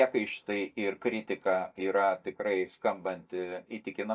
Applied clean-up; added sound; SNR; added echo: neural mask model DeepFilterNet 3.